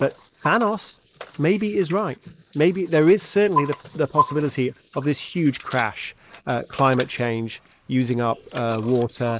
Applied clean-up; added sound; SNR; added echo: neural mask model Resemble Enhance denoiser.